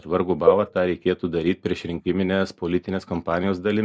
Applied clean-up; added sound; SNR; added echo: neural mask model Resemble Enhance denoiser.